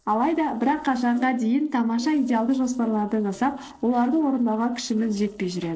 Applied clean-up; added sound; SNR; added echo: neural separator model SepFormer DNS4.